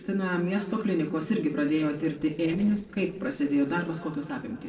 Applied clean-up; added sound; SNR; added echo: neural separator model SepFormer DNS4.